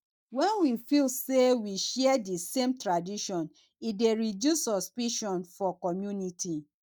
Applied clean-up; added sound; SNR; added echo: neural mask model DeepFilterNet 3.